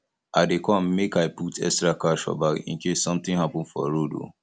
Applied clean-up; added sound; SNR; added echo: none; none; none; none.